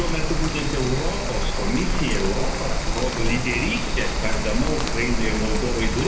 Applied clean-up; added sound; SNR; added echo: none; Rain; -3 dB; reverberation time 0.7 s.